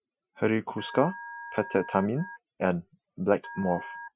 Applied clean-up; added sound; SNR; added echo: classical method Wiener filter.